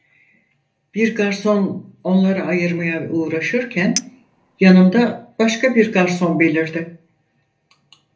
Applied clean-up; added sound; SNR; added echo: none; Chink, clink; 16 dB; reverberation time 0.3 s.